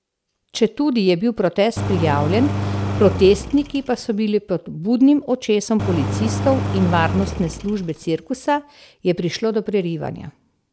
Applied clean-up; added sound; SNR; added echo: none; Engine; 4 dB; none.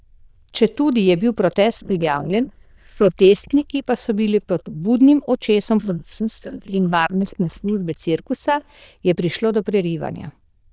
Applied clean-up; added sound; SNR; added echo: neural diffusion model UNIVERSE++.